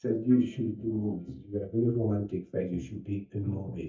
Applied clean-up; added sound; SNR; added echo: neural mask model DeepFilterNet 3.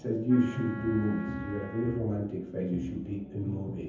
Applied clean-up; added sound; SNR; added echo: none; Wind instrument, woodwind instrument; 16 dB; reverberation time 0.7 s.